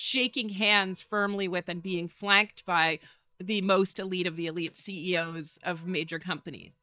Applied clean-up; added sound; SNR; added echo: neural mask model DeepFilterNet 3.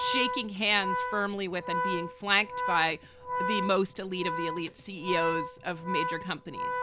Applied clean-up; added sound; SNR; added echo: none; Organ; 3 dB; none.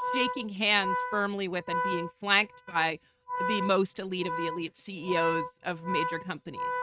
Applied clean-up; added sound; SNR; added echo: neural mask model RNNoise.